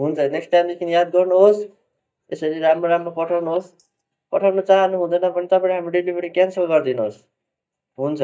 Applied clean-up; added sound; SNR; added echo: neural mask model DeepFilterNet 3.